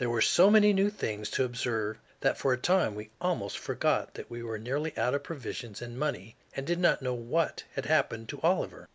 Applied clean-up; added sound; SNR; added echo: none; none; none; none.